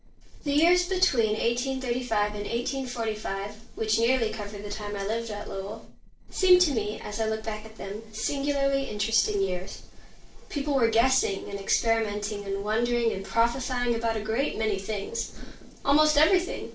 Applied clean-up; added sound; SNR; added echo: neural separator model SepFormer DNS4.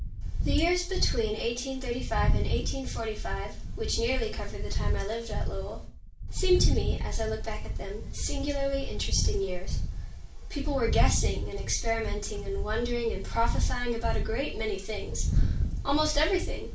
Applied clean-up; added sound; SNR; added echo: none; Wind; 0 dB; reverberation time 0.3 s.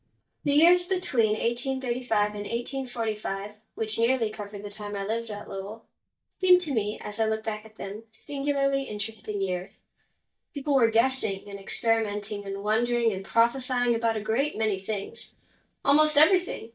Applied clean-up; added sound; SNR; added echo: neural mask model DeepFilterNet 3.